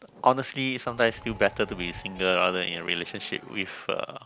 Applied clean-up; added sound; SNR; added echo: none; Crowd; 18 dB; none.